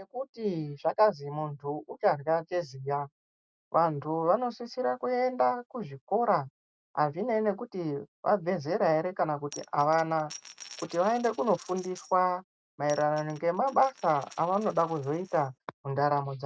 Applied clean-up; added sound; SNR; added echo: neural mask model RNNoise.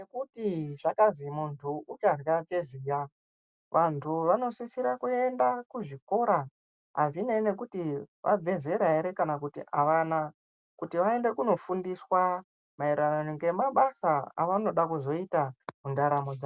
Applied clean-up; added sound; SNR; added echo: none; none; none; none.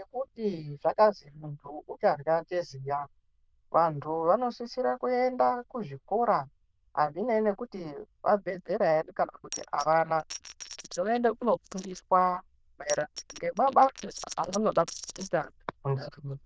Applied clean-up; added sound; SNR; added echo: neural diffusion model UNIVERSE++.